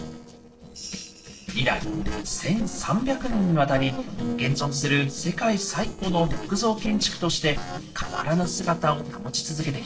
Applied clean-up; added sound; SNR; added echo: neural separator model SepFormer DNS4.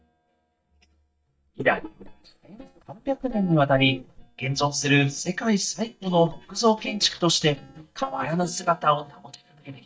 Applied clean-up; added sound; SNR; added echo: neural mask model DeepFilterNet 3.